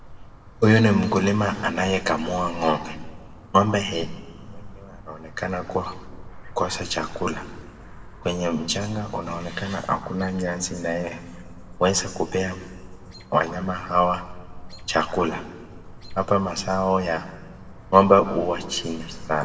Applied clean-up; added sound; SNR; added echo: none; Chirp, tweet; 15 dB; reverberation time 1.4 s.